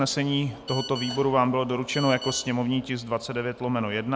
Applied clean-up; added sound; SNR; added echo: none; Telephone; 12 dB; none.